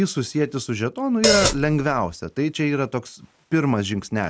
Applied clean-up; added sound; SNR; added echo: none; Hi-hat; 0 dB; none.